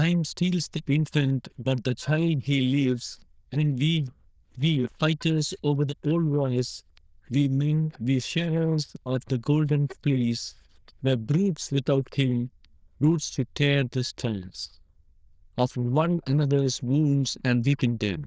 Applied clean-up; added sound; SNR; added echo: neural diffusion model UNIVERSE++.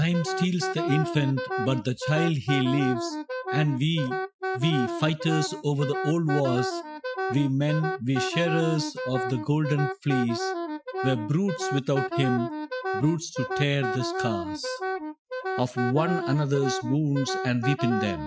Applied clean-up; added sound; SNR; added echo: classical method Wiener filter.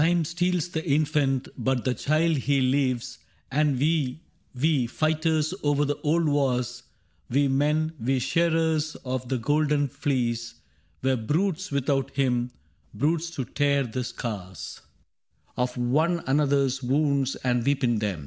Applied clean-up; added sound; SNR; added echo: none; none; none; none.